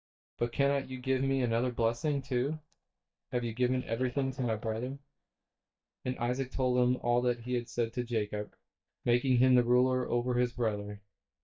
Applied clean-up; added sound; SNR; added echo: neural mask model DeepFilterNet 3.